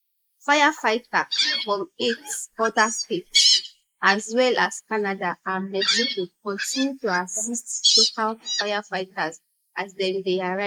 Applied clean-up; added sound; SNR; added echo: neural mask model Resemble Enhance denoiser.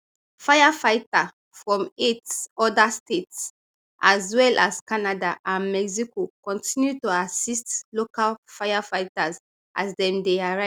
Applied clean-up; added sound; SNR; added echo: none; none; none; none.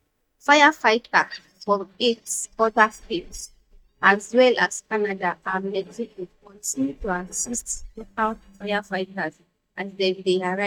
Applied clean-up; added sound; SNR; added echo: neural mask model DeepFilterNet 3.